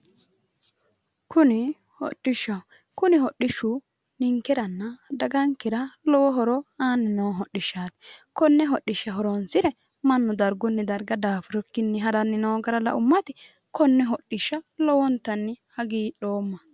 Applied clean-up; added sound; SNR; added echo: none; none; none; none.